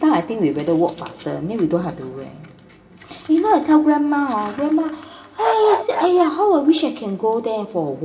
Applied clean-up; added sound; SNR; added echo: none; Bird / Fowl; 4 dB; reverberation time 2.9 s.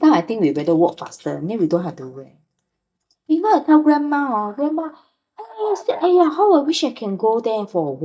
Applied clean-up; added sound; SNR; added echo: neural mask model DeepFilterNet 3.